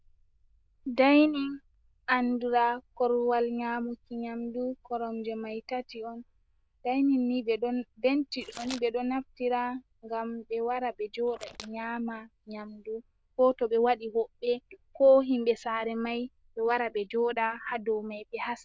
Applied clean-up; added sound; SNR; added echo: neural diffusion model UNIVERSE++.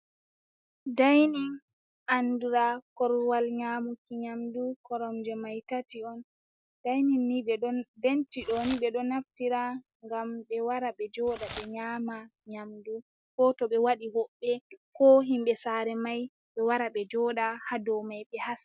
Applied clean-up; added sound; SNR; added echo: none; Packing tape, duct tape / Tearing; 17 dB; none.